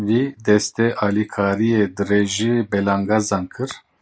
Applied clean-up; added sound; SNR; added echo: none; none; none; none.